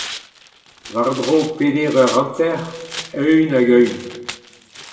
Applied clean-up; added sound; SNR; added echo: none; Tearing; 16 dB; reverberation time 1.0 s.